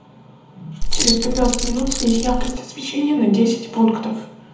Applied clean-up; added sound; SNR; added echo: none; Keys jangling; -1 dB; reverberation time 1.0 s.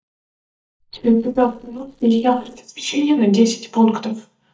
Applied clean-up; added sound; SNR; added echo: neural mask model DeepFilterNet 3.